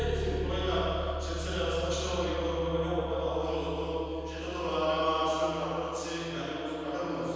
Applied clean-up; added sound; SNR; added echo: none; Bass guitar; 7 dB; reverberation time 2.1 s.